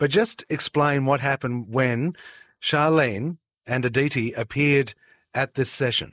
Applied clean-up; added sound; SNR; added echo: neural mask model Resemble Enhance denoiser.